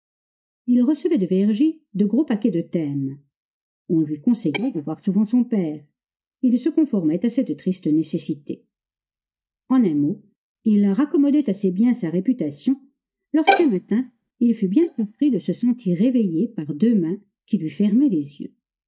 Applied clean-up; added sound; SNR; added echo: neural mask model DeepFilterNet 3.